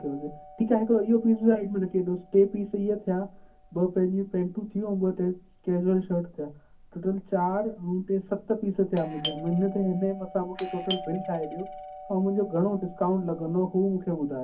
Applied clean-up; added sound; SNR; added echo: none; Doorbell; 16 dB; reverberation time 0.4 s.